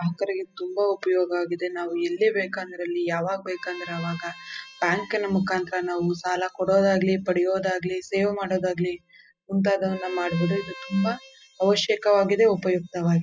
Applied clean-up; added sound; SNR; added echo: classical method spectral subtraction.